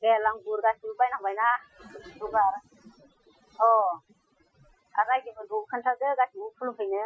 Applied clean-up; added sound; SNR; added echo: classical method Wiener filter.